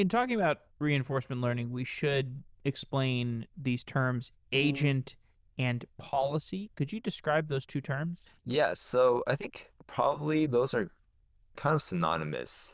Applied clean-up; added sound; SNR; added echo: neural diffusion model UNIVERSE++.